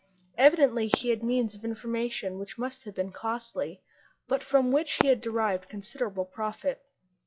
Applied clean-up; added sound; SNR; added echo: classical method log-MMSE.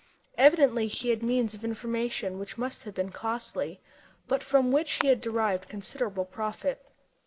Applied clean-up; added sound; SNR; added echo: neural mask model Resemble Enhance denoiser.